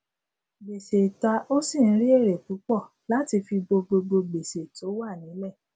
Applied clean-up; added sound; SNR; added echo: none; none; none; none.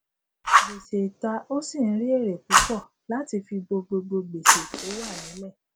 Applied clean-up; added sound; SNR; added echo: none; Fire; -2 dB; none.